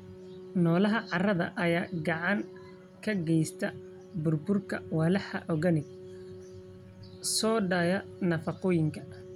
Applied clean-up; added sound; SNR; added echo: none; Organ; 17 dB; none.